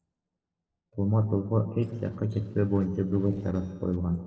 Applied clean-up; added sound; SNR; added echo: neural separator model SepFormer DNS4.